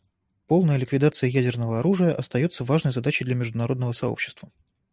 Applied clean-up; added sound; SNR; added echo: none; none; none; none.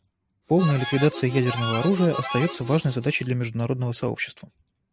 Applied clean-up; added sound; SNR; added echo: none; Harmonica; 8 dB; none.